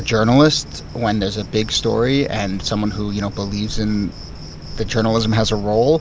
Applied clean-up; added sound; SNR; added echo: none; Cricket; 12 dB; none.